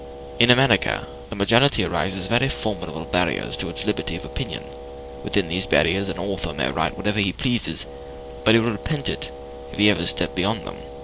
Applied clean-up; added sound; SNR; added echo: none; Wind instrument, woodwind instrument; 14 dB; none.